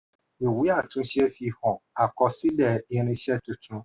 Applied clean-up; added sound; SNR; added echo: none; none; none; none.